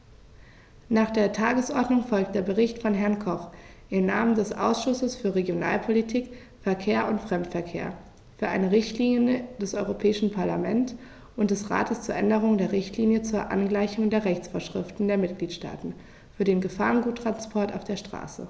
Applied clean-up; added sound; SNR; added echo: none; none; none; none.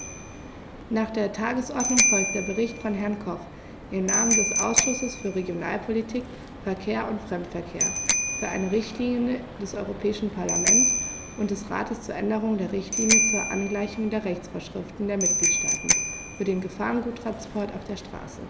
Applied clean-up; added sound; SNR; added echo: none; Bicycle bell; 0 dB; none.